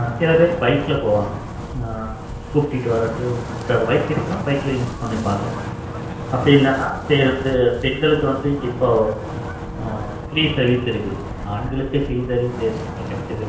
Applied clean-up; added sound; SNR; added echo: none; Wind; 8 dB; reverberation time 0.5 s.